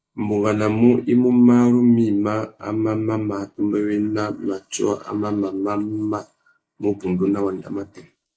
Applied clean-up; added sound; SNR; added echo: neural mask model Resemble Enhance denoiser.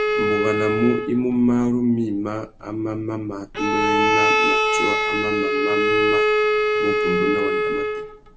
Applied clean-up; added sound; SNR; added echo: none; Bowed string instrument; -3 dB; none.